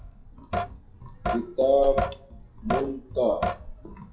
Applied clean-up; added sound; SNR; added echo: classical method WPE with log-MMSE.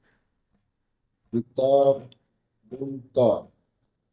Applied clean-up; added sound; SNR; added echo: neural mask model DeepFilterNet 3.